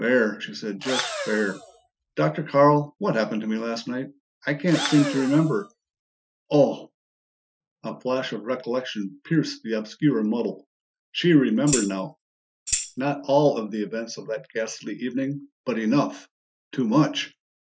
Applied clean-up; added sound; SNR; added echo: classical method Wiener filter.